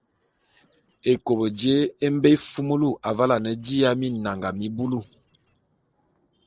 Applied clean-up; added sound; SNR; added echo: neural separator model SepFormer DNS4.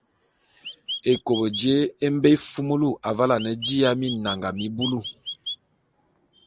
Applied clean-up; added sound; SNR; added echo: none; Chirp, tweet; 10 dB; none.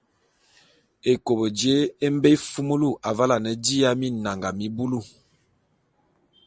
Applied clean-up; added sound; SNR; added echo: none; none; none; none.